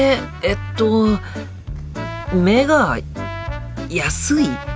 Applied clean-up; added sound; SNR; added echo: none; none; none; none.